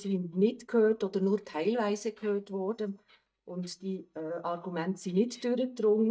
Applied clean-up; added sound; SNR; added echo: neural mask model DeepFilterNet 3.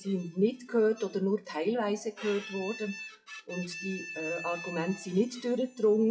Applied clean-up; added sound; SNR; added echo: classical method WPE with log-MMSE.